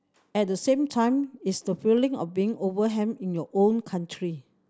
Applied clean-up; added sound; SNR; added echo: none; none; none; none.